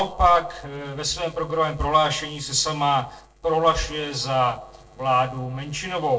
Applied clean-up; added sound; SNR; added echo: neural separator model SepFormer DNS4.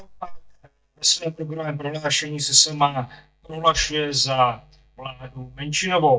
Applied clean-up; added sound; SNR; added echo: neural mask model DeepFilterNet 3.